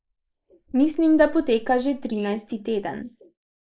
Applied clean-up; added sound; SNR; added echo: neural mask model Resemble Enhance denoiser.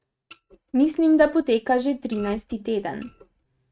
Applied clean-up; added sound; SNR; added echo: neural mask model RNNoise.